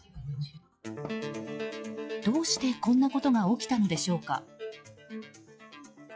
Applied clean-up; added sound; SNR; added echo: classical method log-MMSE.